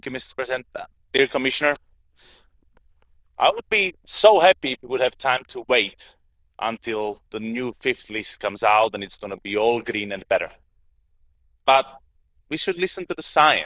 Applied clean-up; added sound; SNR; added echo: neural diffusion model UNIVERSE++.